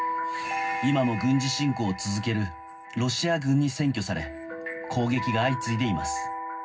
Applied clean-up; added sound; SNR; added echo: none; none; none; reverberation time 0.4 s.